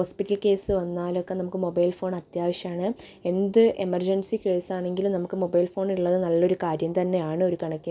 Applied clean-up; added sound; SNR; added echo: none; none; none; none.